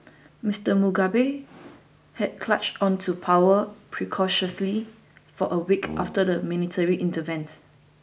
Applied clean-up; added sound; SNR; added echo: none; Brass instrument; 13 dB; none.